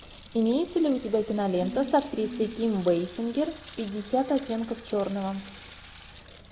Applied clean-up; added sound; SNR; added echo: none; Sink (filling or washing) / Water tap, faucet; 18 dB; none.